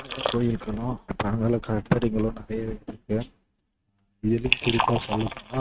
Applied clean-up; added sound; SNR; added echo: neural mask model RNNoise.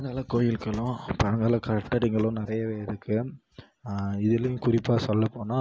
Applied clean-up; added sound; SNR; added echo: none; none; none; none.